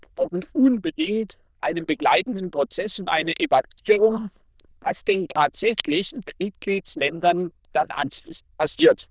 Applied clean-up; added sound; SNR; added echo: neural diffusion model UNIVERSE++.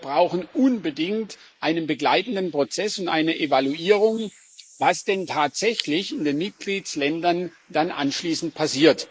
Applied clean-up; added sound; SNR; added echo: neural mask model Resemble Enhance denoiser.